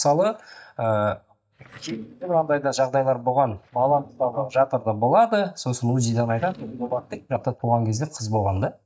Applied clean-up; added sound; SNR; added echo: neural mask model DeepFilterNet 3.